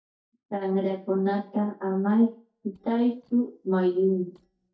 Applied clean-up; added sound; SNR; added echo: neural mask model DeepFilterNet 3.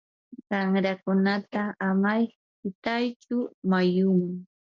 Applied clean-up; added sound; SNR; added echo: none; none; none; none.